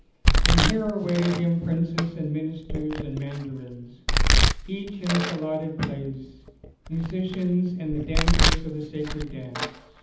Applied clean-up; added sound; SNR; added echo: none; Domestic sounds, home sounds; -3 dB; reverberation time 0.8 s.